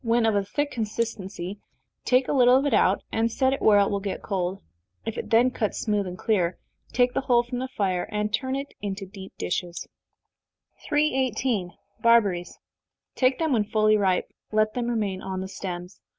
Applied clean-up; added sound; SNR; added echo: none; none; none; none.